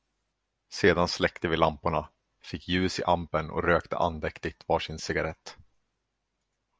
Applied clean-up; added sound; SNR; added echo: none; none; none; none.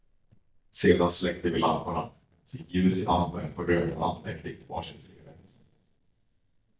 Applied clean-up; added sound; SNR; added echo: neural mask model DeepFilterNet 3.